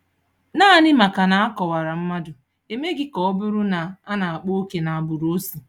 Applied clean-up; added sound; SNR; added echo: none; none; none; none.